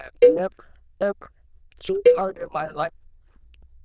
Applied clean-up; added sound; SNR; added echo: neural diffusion model UNIVERSE++.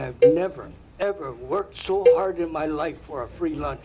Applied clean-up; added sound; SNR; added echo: none; Cowbell; -3 dB; none.